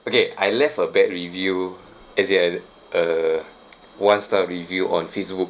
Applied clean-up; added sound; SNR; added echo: none; none; none; none.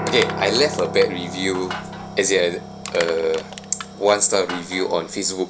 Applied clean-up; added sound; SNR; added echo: none; Piano + Crushing; 9 dB; none.